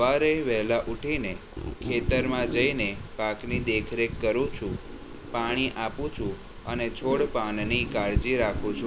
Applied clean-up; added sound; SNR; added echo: none; Zipper (clothing); 12 dB; none.